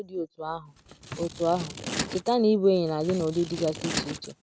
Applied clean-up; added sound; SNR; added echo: none; Scissors; 9 dB; none.